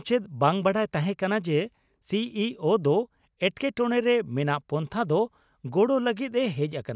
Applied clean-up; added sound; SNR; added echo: none; none; none; none.